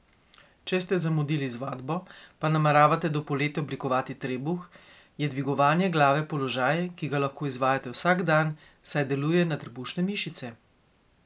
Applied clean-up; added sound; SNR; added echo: none; none; none; none.